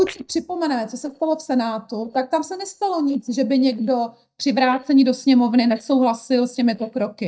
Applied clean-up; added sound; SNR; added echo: neural mask model DeepFilterNet 3.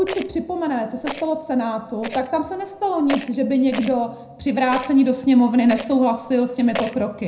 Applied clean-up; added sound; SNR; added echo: none; Rattle; 14 dB; reverberation time 0.4 s.